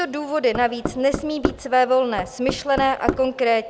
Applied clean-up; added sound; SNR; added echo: none; Knock; 7 dB; none.